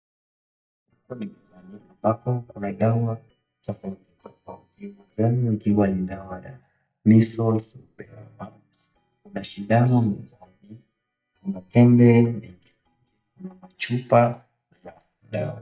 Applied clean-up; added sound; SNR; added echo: neural mask model DeepFilterNet 3.